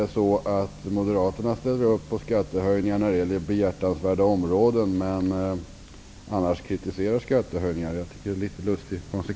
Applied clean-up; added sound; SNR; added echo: none; none; none; none.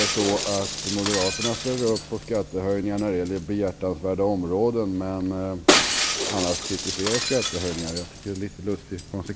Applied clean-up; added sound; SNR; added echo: none; Shatter; 2 dB; none.